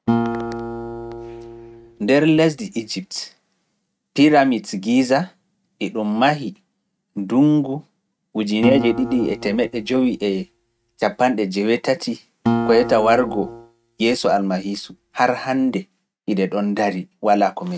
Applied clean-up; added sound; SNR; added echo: neural mask model RNNoise.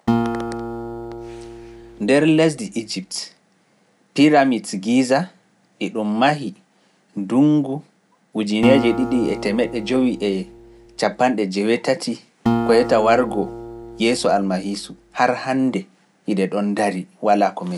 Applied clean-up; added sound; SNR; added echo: none; Acoustic guitar; 7 dB; none.